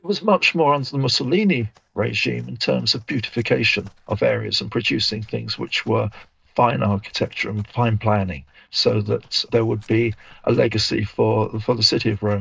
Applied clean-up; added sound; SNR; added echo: neural mask model DeepFilterNet 3.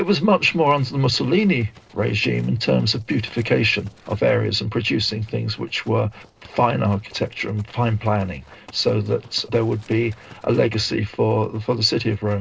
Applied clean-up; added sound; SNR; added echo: neural separator model SepFormer DNS4.